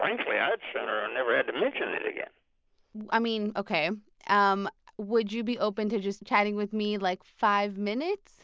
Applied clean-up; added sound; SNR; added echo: none; none; none; none.